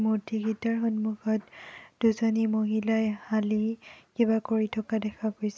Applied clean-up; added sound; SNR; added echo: none; none; none; none.